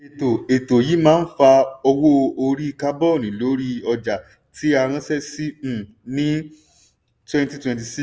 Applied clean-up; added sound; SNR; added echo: none; none; none; none.